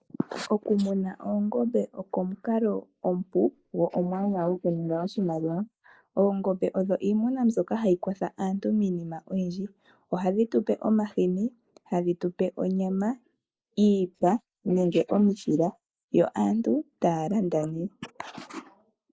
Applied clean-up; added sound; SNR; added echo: neural mask model Resemble Enhance denoiser.